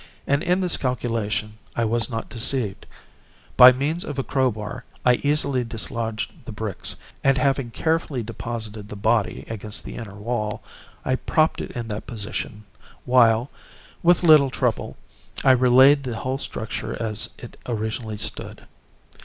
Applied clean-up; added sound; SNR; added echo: none; none; none; none.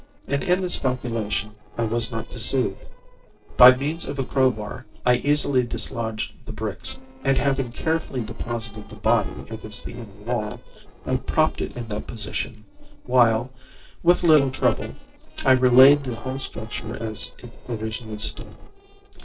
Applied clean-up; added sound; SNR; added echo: neural separator model SepFormer DNS4.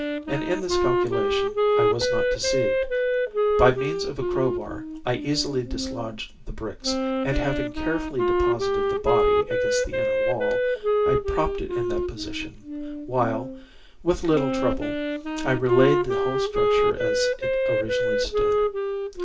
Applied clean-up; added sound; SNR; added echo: none; Wind instrument, woodwind instrument; -3 dB; reverberation time 0.2 s.